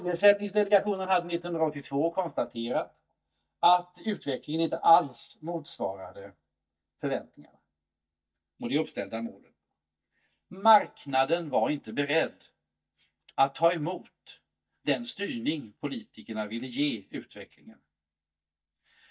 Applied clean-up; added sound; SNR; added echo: neural mask model DeepFilterNet 3.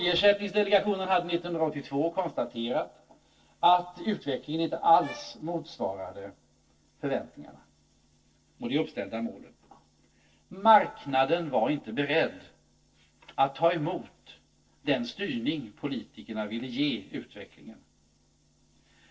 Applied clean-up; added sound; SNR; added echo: neural separator model SepFormer DNS4.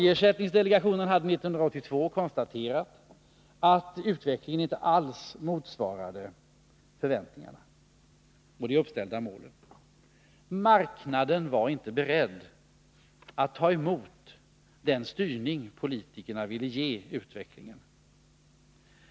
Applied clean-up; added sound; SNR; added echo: none; none; none; none.